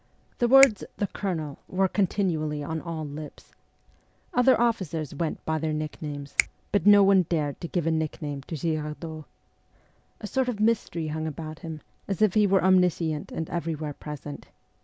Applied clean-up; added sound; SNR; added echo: none; Finger snapping; 10 dB; none.